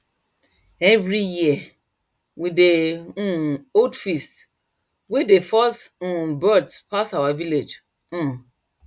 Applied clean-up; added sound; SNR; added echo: none; none; none; none.